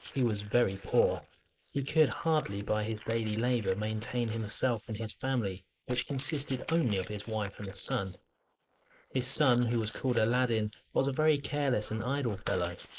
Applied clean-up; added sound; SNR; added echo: neural mask model Resemble Enhance denoiser.